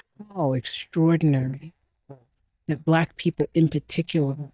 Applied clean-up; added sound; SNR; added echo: neural mask model DeepFilterNet 3.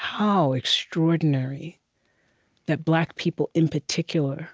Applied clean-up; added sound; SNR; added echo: none; none; none; none.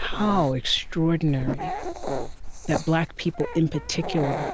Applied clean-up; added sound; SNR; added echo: none; Dog; 5 dB; none.